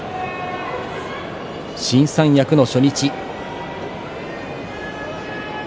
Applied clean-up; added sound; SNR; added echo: none; none; none; none.